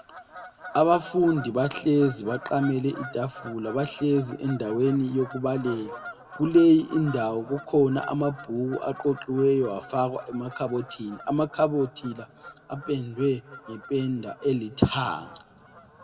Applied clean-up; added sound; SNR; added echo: none; Bird vocalization, bird call, bird song / Fowl; 18 dB; reverberation time 1.8 s.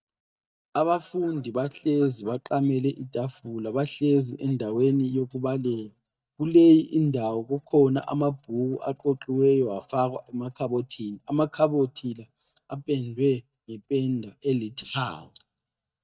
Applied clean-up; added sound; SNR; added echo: neural mask model DeepFilterNet 3.